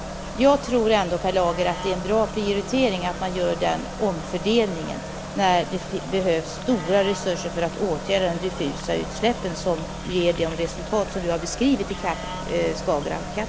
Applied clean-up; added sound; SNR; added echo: none; Crowd + Wind instrument, woodwind instrument; 11 dB; none.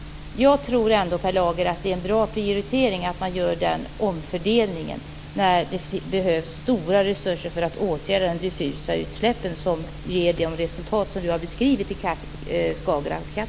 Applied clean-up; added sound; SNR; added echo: none; none; none; none.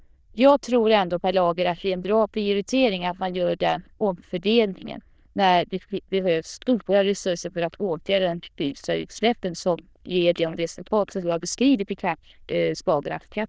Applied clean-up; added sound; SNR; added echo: neural diffusion model UNIVERSE++.